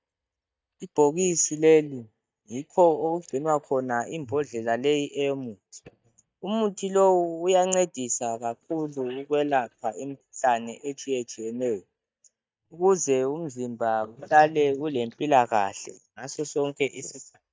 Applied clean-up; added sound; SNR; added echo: neural mask model DeepFilterNet 3.